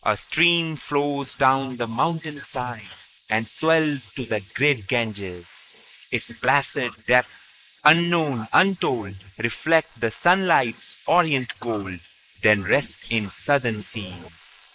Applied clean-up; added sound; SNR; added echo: neural mask model Resemble Enhance denoiser.